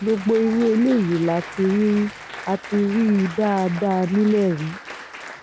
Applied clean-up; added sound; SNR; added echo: none; Applause; 16 dB; none.